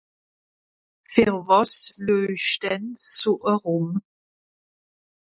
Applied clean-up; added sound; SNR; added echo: neural mask model Resemble Enhance denoiser.